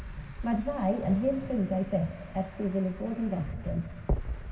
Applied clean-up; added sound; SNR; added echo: none; Traffic noise, roadway noise; 19 dB; reverberation time 1.7 s.